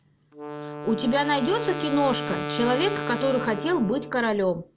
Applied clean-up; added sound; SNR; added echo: none; Wind instrument, woodwind instrument; 8 dB; none.